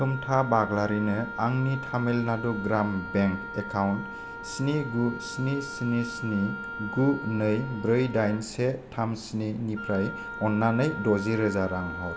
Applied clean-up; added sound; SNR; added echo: none; Wind instrument, woodwind instrument; 11 dB; none.